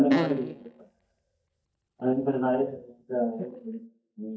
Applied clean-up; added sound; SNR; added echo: neural mask model DeepFilterNet 3.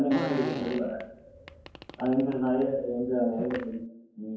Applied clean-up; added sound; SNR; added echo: none; Fart; 10 dB; reverberation time 0.9 s.